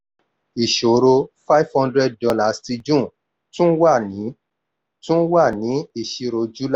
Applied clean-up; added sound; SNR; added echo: none; none; none; none.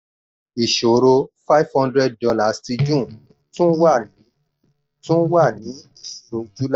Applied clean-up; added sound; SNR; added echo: neural mask model DeepFilterNet 3.